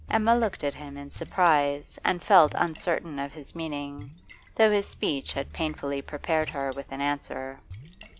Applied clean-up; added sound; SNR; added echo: none; Splash, splatter; 19 dB; none.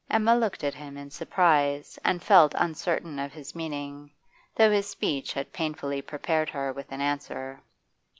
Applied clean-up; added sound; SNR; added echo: none; none; none; none.